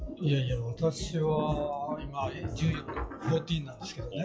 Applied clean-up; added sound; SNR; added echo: classical method WPE with log-MMSE.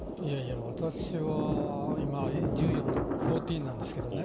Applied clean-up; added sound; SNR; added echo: none; Thunder; -2 dB; reverberation time 1.1 s.